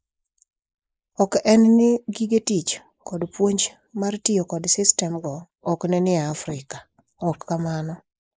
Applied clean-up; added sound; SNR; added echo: neural mask model Resemble Enhance denoiser.